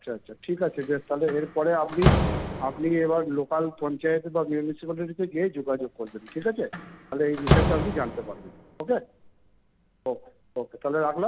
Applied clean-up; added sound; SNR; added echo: none; Slam; 3 dB; none.